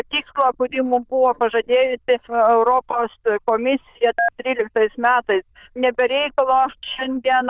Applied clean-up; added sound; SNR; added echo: neural diffusion model UNIVERSE++.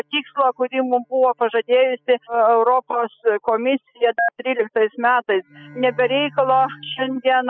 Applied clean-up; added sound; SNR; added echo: classical method spectral subtraction.